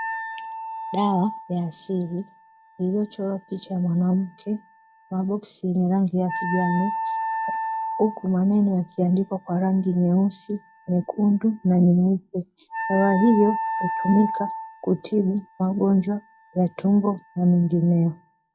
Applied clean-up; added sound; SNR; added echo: classical method log-MMSE.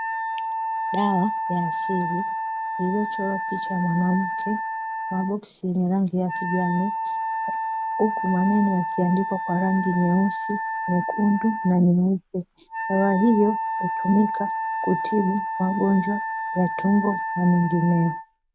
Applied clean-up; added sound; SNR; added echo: none; Wind instrument, woodwind instrument; 4 dB; none.